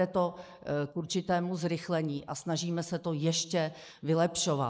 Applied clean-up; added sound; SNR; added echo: neural mask model Resemble Enhance denoiser.